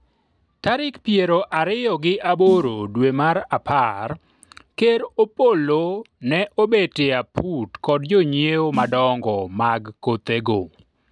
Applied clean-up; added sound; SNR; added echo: none; Snare drum; 16 dB; none.